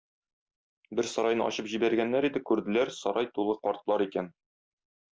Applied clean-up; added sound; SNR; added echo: none; none; none; none.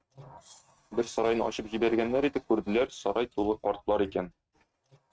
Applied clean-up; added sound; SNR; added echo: neural mask model RNNoise.